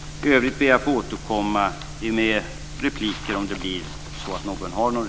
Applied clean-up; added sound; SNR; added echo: none; none; none; none.